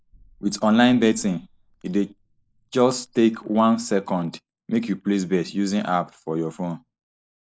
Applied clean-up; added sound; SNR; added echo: neural mask model Resemble Enhance denoiser.